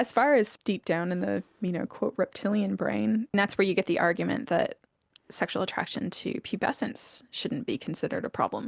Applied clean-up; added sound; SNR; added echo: none; none; none; none.